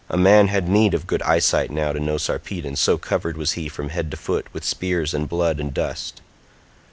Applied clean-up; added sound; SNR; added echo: none; none; none; none.